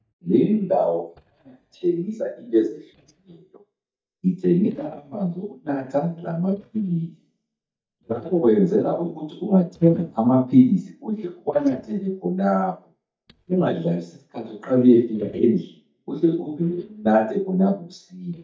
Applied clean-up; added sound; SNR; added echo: neural mask model DeepFilterNet 3.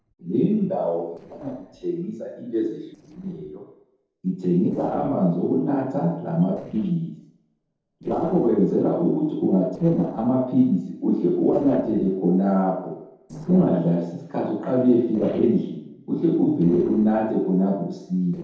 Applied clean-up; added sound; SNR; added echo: neural separator model SepFormer DNS4.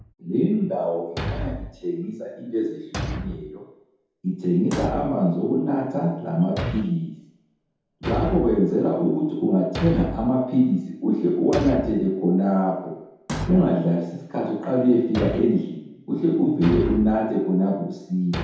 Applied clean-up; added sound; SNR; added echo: none; Thump, thud; 11 dB; reverberation time 0.8 s.